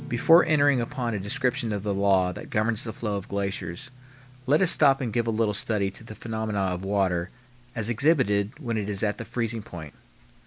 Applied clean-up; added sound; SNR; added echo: none; Guitar; 20 dB; none.